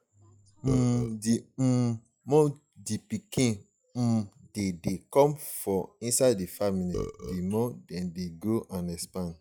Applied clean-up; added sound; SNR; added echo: classical method log-MMSE.